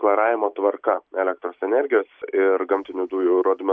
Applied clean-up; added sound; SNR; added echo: none; none; none; none.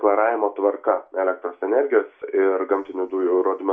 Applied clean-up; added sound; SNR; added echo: none; none; none; reverberation time 0.2 s.